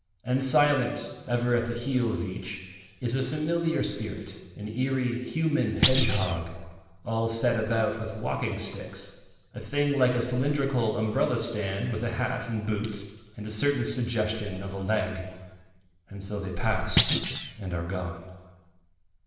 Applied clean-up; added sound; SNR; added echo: none; Thump, thud; 1 dB; reverberation time 1.2 s.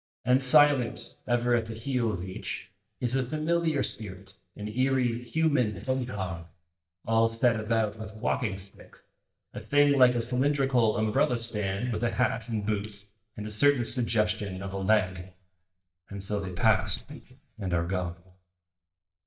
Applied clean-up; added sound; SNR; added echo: neural mask model DeepFilterNet 3.